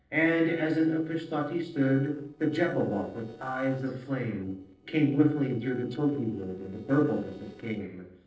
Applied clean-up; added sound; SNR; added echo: neural separator model SepFormer DNS4.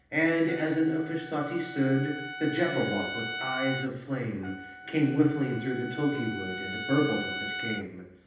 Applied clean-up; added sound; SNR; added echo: none; Trumpet; 9 dB; reverberation time 0.9 s.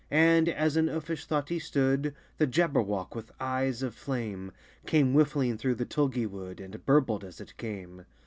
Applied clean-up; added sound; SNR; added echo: none; none; none; none.